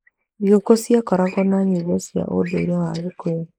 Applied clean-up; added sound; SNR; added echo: neural mask model Resemble Enhance denoiser.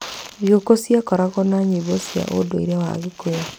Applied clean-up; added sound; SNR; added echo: none; none; none; none.